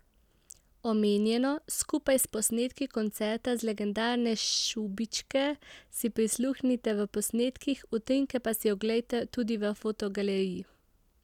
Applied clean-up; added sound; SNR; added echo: none; none; none; none.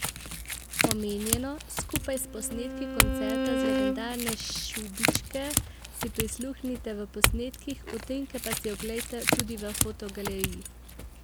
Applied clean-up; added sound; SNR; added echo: none; Chink, clink / Domestic sounds, home sounds + Bowed string instrument; -5 dB; none.